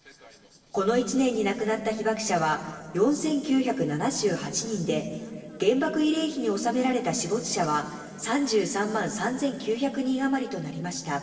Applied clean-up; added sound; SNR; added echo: neural separator model SepFormer DNS4.